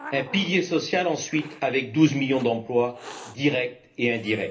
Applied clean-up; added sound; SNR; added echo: none; Hiss; 20 dB; reverberation time 0.3 s.